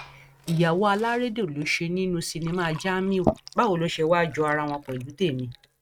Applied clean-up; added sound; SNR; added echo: neural mask model RNNoise.